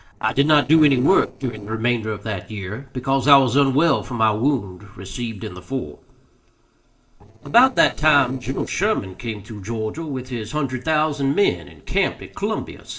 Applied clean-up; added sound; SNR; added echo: neural separator model SepFormer DNS4.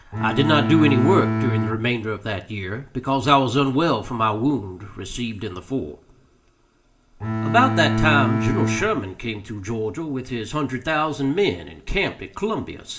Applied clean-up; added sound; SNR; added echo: none; Bowed string instrument; -1 dB; reverberation time 0.4 s.